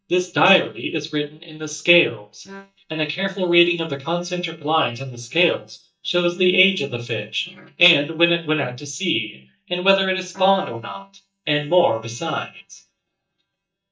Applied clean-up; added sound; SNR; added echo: neural mask model DeepFilterNet 3.